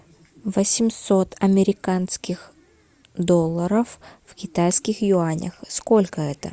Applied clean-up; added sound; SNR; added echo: none; none; none; none.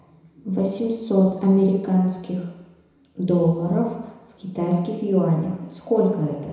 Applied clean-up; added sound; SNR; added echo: none; none; none; reverberation time 1.0 s.